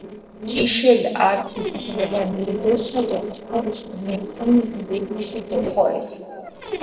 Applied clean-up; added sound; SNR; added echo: neural separator model SepFormer DNS4.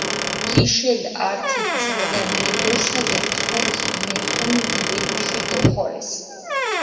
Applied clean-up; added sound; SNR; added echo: none; Squeak / Wood; -3 dB; reverberation time 2.3 s.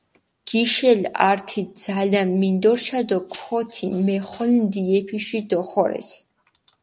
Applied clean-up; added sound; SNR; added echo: none; none; none; none.